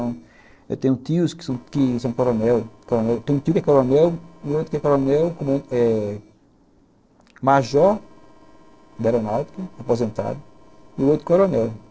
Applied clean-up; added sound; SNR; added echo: neural separator model SepFormer DNS4.